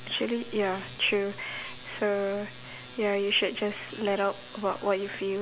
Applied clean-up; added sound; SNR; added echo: none; none; none; none.